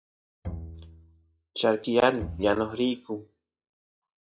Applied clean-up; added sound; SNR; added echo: classical method log-MMSE.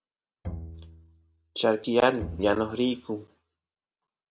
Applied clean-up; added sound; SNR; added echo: none; Bowed string instrument; 13 dB; none.